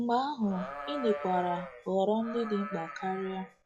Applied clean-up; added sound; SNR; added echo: classical method log-MMSE.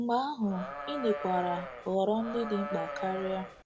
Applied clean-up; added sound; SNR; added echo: none; Livestock, farm animals, working animals; 7 dB; none.